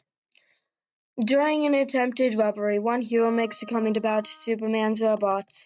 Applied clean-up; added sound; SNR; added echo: neural mask model RNNoise.